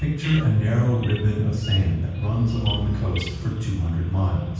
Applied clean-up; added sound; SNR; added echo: none; Bird vocalization, bird call, bird song; 17 dB; reverberation time 1.2 s.